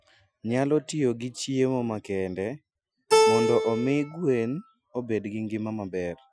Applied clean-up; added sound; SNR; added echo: classical method Wiener filter.